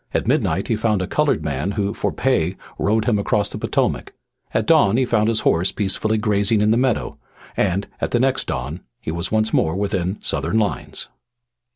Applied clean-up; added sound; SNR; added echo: none; none; none; none.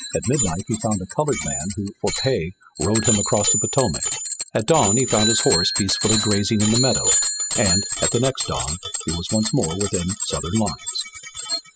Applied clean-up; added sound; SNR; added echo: classical method spectral subtraction.